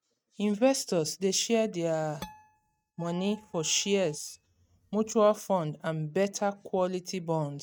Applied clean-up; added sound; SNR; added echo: neural mask model RNNoise.